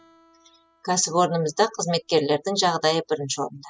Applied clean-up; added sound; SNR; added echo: classical method spectral subtraction.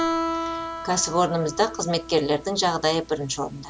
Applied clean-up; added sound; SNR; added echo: none; Guitar; 7 dB; none.